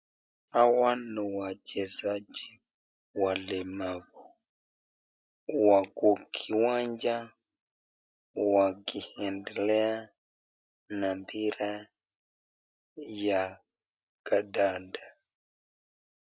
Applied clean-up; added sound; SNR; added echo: none; none; none; none.